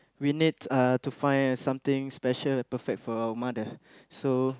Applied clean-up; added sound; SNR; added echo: none; none; none; none.